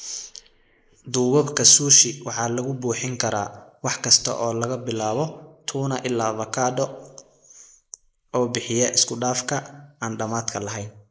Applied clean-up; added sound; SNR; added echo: neural mask model Resemble Enhance denoiser.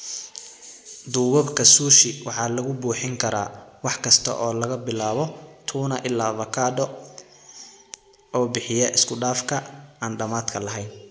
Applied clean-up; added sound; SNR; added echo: none; none; none; none.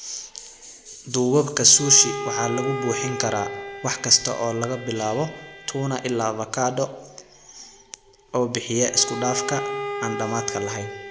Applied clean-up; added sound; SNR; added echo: none; Bowed string instrument; 10 dB; none.